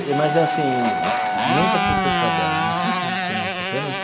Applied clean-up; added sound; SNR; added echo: none; Wind instrument, woodwind instrument + Motorcycle; -4 dB; none.